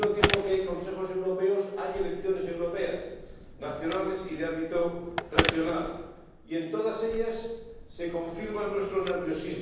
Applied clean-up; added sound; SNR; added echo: none; Telephone; 5 dB; reverberation time 1.1 s.